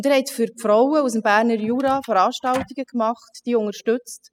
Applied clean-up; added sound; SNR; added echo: classical method spectral subtraction.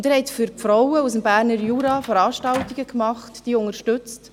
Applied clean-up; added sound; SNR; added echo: none; Door; 16 dB; none.